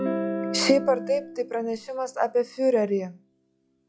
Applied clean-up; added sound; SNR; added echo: classical method log-MMSE.